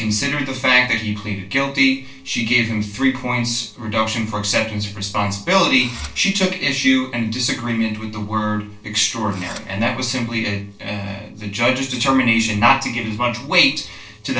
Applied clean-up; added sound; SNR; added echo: neural separator model SepFormer DNS4.